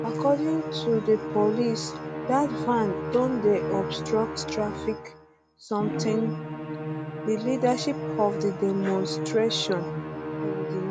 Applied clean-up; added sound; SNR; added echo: none; Musical instrument; 5 dB; none.